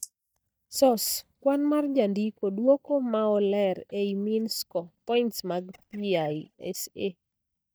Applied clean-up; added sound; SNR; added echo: neural mask model DeepFilterNet 3.